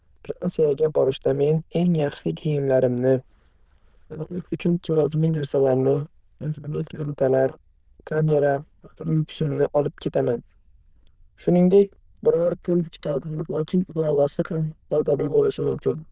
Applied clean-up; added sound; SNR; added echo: neural diffusion model UNIVERSE++.